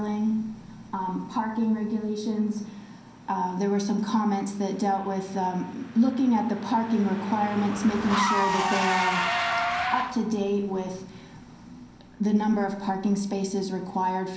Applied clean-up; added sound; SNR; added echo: none; Engine / Car; 7 dB; reverberation time 0.6 s.